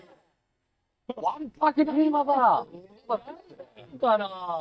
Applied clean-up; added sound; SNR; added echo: neural mask model DeepFilterNet 3.